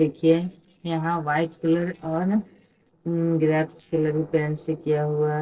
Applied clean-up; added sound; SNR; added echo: neural separator model SepFormer DNS4.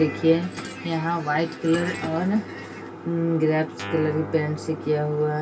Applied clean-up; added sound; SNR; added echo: none; Guitar; 16 dB; reverberation time 0.2 s.